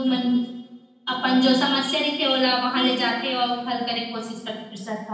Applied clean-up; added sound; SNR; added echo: none; none; none; reverberation time 0.9 s.